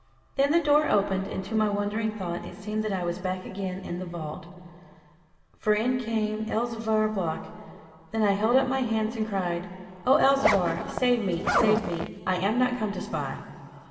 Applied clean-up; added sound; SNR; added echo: none; Zipper (clothing); 1 dB; reverberation time 2.3 s.